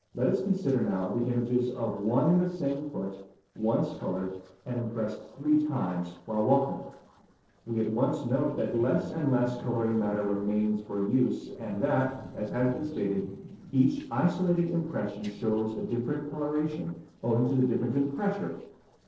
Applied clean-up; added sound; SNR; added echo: neural separator model SepFormer DNS4.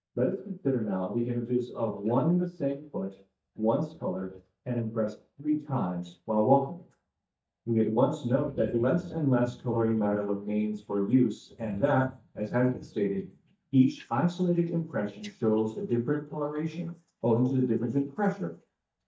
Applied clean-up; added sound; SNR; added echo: neural mask model DeepFilterNet 3.